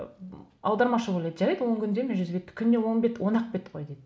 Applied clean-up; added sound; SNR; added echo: none; none; none; none.